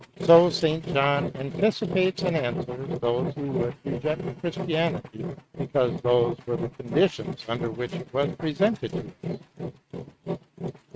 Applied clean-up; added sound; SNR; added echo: neural mask model RNNoise.